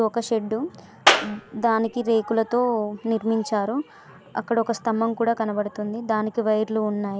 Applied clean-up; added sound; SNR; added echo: none; Clapping; -1 dB; none.